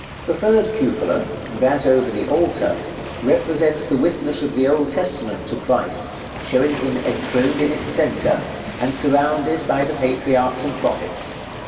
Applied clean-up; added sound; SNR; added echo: none; Waves, surf; 12 dB; reverberation time 2.4 s.